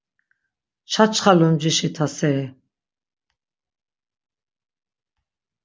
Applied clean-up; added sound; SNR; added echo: none; none; none; none.